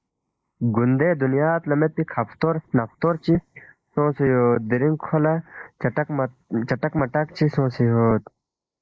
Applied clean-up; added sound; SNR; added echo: neural mask model Resemble Enhance denoiser.